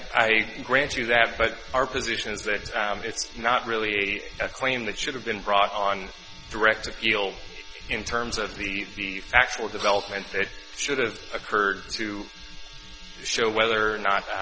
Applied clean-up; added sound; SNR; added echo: none; none; none; none.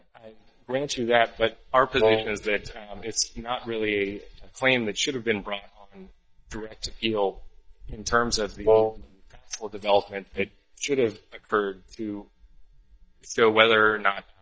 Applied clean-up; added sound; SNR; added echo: neural mask model DeepFilterNet 3.